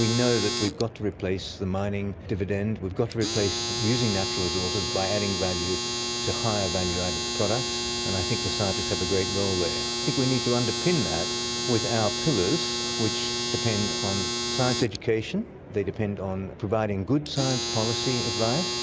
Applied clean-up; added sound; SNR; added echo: none; Domestic sounds, home sounds; 2 dB; none.